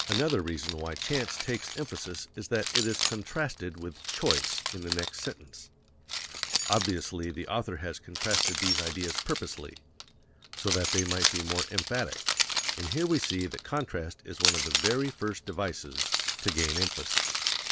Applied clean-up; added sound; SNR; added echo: none; Keys jangling; -1 dB; none.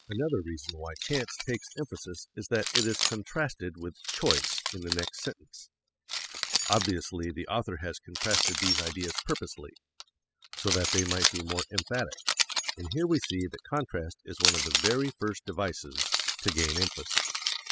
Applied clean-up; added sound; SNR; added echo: classical method spectral subtraction.